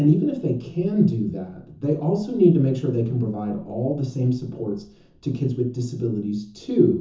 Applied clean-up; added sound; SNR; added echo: none; none; none; reverberation time 0.6 s.